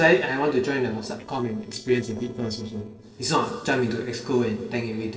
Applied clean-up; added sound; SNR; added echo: neural separator model SepFormer DNS4.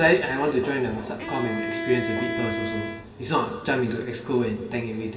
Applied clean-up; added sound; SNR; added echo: none; Bowed string instrument; 6 dB; reverberation time 2.5 s.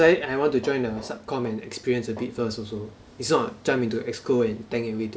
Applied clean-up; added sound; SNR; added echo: none; none; none; none.